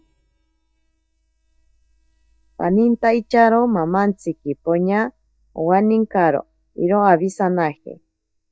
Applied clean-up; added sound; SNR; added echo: neural mask model DeepFilterNet 3.